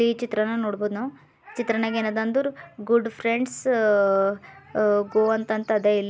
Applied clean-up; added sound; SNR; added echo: none; none; none; none.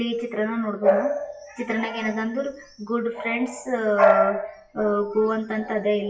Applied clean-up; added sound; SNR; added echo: classical method WPE with log-MMSE.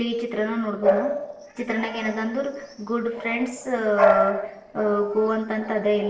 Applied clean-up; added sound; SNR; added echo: neural separator model SepFormer DNS4.